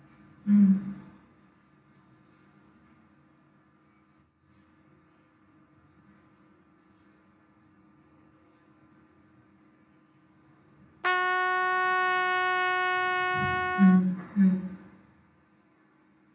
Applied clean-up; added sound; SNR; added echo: none; Trumpet; -5 dB; reverberation time 0.9 s.